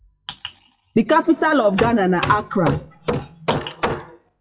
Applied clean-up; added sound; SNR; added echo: classical method WPE with log-MMSE.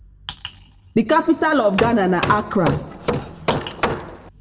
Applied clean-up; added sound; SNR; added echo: none; Hammer; 5 dB; reverberation time 1.0 s.